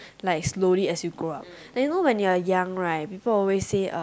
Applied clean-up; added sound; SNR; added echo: none; none; none; none.